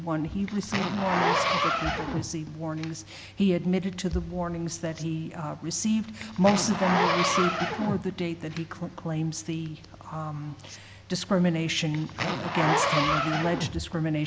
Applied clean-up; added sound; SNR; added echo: none; Zipper (clothing); 3 dB; none.